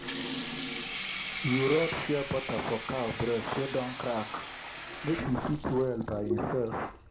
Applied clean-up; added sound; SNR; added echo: none; Sink (filling or washing) / Water tap, faucet; 2 dB; reverberation time 0.4 s.